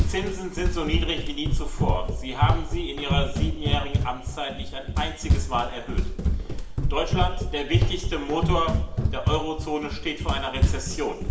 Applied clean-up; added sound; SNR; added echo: none; Run; -5 dB; reverberation time 0.8 s.